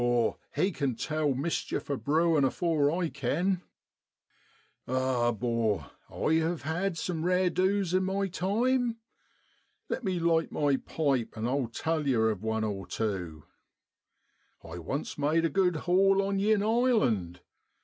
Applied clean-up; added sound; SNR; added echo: none; none; none; none.